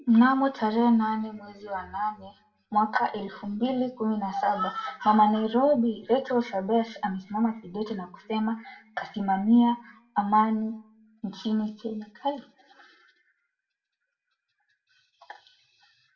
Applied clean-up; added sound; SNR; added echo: none; none; none; reverberation time 0.3 s.